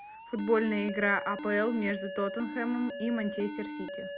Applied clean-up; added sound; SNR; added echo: none; Alarm; 8 dB; none.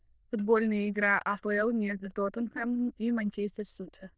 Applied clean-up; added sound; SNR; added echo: neural diffusion model UNIVERSE++.